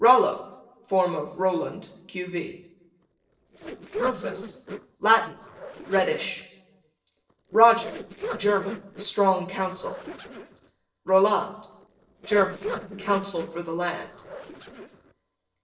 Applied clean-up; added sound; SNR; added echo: neural separator model SepFormer DNS4.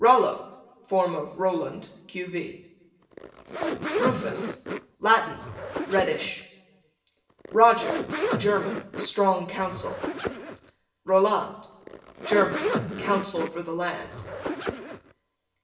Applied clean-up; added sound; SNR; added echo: none; Zipper (clothing); 6 dB; reverberation time 0.9 s.